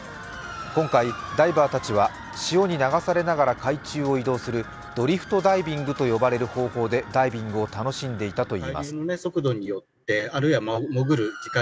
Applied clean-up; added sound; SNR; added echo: none; Motor vehicle (road) / Siren; 19 dB; none.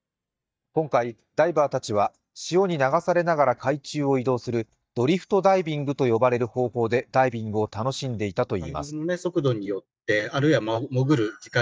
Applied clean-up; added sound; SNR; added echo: neural mask model DeepFilterNet 3.